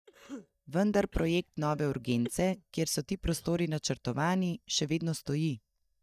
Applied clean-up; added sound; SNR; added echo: neural mask model DeepFilterNet 3.